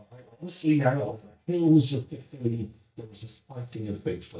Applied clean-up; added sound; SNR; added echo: neural mask model DeepFilterNet 3.